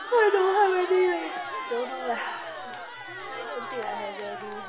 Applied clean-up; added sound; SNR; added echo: none; Crowd; 8 dB; reverberation time 0.2 s.